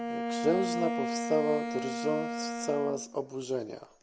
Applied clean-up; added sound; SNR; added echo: none; Bowed string instrument; 2 dB; none.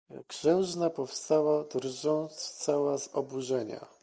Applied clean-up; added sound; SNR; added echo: none; none; none; none.